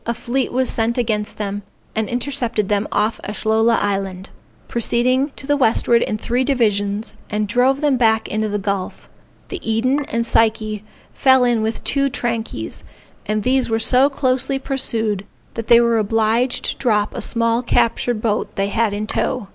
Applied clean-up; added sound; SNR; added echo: neural mask model Resemble Enhance denoiser.